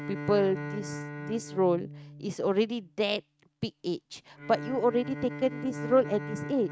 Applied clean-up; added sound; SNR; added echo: neural mask model RNNoise.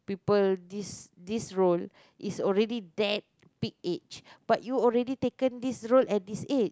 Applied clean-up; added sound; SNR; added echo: none; none; none; none.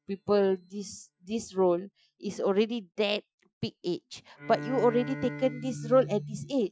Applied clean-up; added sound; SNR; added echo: classical method Wiener filter.